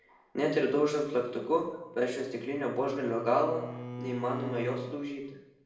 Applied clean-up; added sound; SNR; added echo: none; Bowed string instrument; 12 dB; reverberation time 0.8 s.